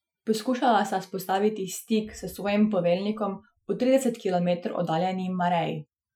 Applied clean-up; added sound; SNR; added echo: classical method Wiener filter.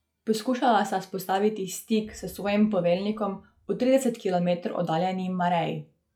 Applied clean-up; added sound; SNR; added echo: classical method log-MMSE.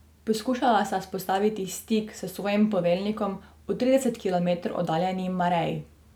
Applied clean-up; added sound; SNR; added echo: none; none; none; none.